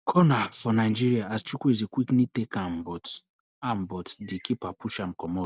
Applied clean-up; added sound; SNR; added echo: none; none; none; none.